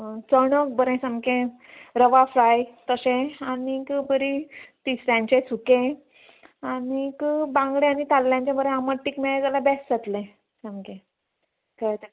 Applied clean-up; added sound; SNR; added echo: none; none; none; none.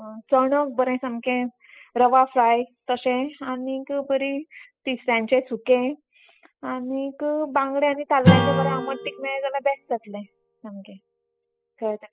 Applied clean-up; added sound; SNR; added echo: classical method spectral subtraction.